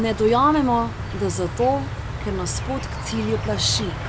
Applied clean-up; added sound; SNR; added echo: none; Insect; 6 dB; none.